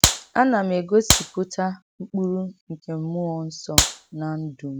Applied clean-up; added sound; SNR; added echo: none; Clapping; -2 dB; none.